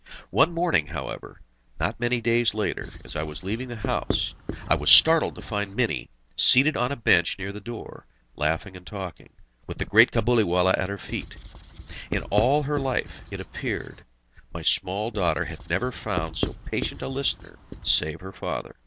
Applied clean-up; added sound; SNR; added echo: none; Writing; 10 dB; none.